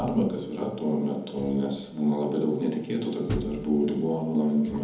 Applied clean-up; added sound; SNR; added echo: none; Door; 15 dB; reverberation time 1.0 s.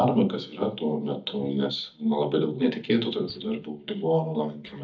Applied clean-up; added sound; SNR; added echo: neural mask model DeepFilterNet 3.